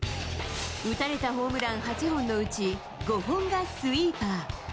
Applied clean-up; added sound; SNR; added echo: none; none; none; none.